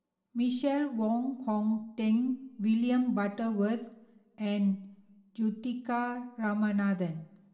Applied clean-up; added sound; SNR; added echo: none; none; none; reverberation time 0.7 s.